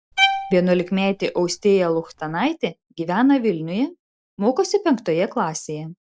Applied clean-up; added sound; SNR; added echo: none; Bowed string instrument; 6 dB; none.